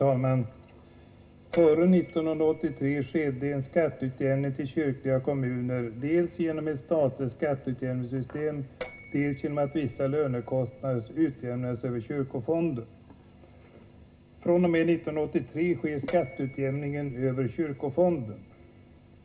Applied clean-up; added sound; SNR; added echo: none; Bell; 13 dB; reverberation time 0.2 s.